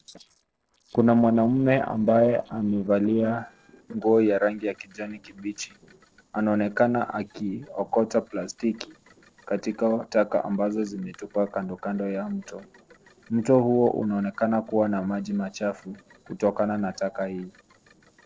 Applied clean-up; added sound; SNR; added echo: neural separator model SepFormer DNS4.